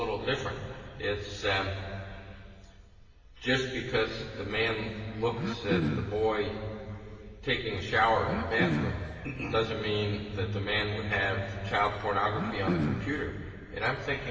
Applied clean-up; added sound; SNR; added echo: none; Cough; 2 dB; reverberation time 2.6 s.